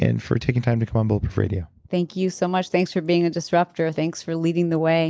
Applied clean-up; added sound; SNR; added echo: none; none; none; none.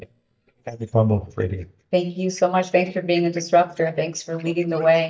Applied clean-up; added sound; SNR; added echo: neural mask model DeepFilterNet 3.